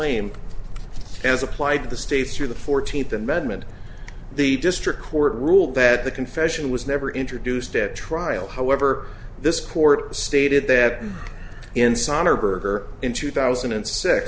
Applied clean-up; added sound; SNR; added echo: none; none; none; none.